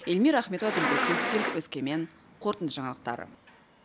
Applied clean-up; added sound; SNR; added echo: none; Insect; -2 dB; none.